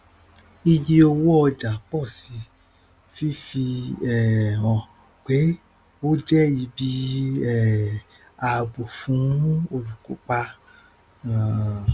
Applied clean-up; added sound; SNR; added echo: none; none; none; none.